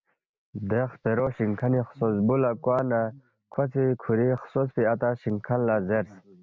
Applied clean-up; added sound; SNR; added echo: none; none; none; none.